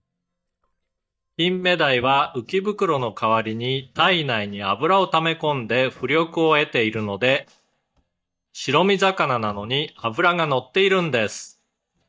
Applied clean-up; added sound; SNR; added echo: neural mask model DeepFilterNet 3.